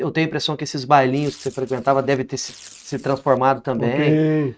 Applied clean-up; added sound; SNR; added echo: neural mask model RNNoise.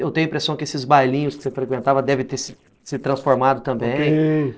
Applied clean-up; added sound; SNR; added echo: neural separator model SepFormer DNS4.